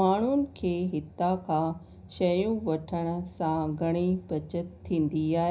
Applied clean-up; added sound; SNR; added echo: none; none; none; reverberation time 0.4 s.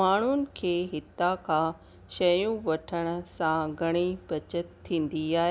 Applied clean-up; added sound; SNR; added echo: none; none; none; none.